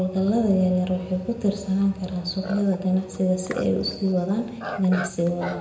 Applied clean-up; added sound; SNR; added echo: none; Livestock, farm animals, working animals; 15 dB; reverberation time 0.8 s.